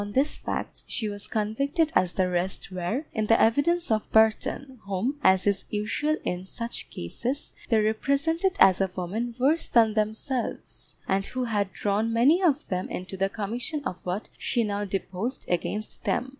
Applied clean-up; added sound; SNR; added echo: none; none; none; none.